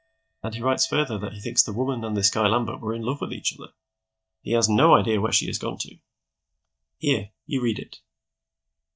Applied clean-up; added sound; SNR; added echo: neural mask model DeepFilterNet 3.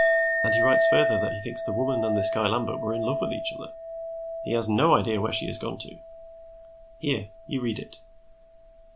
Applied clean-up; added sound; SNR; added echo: none; Chink, clink; 0 dB; none.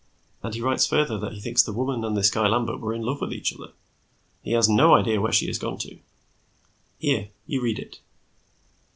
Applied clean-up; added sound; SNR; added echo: none; none; none; none.